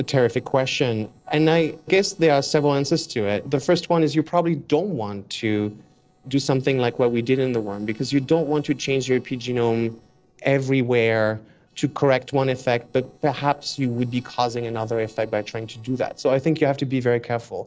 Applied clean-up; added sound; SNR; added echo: neural separator model SepFormer DNS4.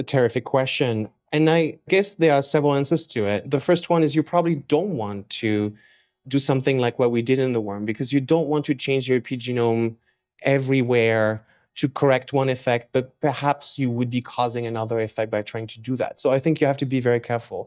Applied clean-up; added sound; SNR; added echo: neural mask model DeepFilterNet 3.